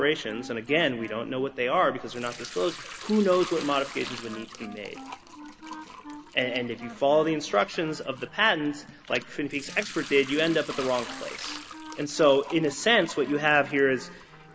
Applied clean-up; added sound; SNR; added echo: none; Sink (filling or washing) / Liquid + Wind instrument, woodwind instrument; 15 dB; none.